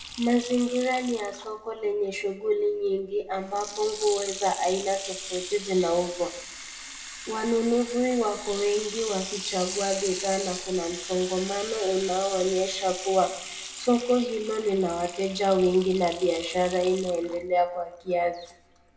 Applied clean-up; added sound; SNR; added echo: none; Sink (filling or washing) / Water tap, faucet; 12 dB; reverberation time 0.6 s.